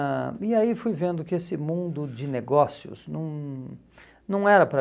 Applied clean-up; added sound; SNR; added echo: none; none; none; none.